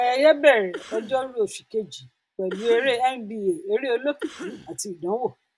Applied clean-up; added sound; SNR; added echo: none; Cough; 17 dB; none.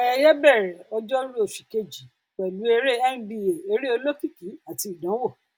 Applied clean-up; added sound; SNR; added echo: none; none; none; none.